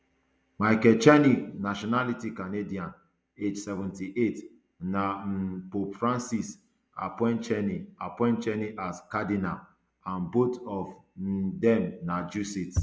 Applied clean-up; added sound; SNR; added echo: none; none; none; none.